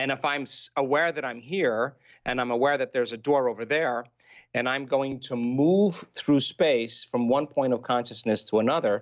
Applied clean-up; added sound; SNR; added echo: none; none; none; none.